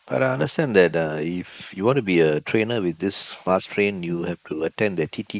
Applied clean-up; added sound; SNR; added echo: neural mask model Resemble Enhance denoiser.